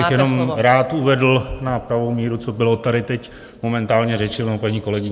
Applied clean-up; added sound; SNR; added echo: none; none; none; none.